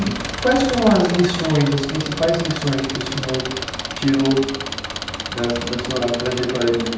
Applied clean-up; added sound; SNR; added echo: none; Engine; 7 dB; reverberation time 0.9 s.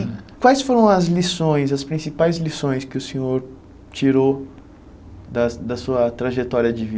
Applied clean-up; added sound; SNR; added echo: none; none; none; none.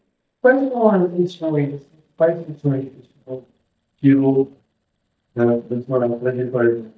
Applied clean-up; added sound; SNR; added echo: neural mask model DeepFilterNet 3.